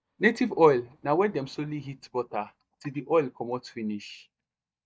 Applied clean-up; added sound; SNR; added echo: neural mask model DeepFilterNet 3.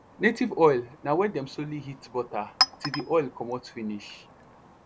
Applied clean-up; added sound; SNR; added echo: none; Chink, clink; 8 dB; none.